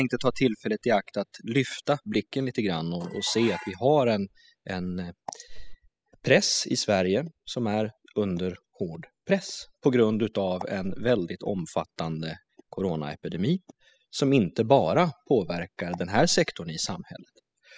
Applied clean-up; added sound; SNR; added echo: classical method spectral subtraction.